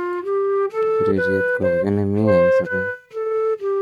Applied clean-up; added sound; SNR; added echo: neural mask model RNNoise.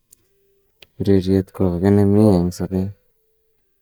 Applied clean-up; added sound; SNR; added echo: neural mask model DeepFilterNet 3.